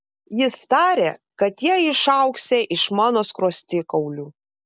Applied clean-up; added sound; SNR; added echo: none; none; none; none.